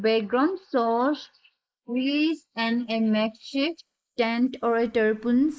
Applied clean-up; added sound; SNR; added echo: neural mask model Resemble Enhance denoiser.